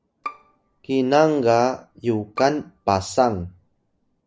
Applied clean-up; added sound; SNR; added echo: none; Bowed string instrument; 20 dB; none.